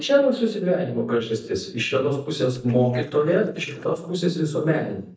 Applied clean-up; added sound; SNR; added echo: neural mask model DeepFilterNet 3.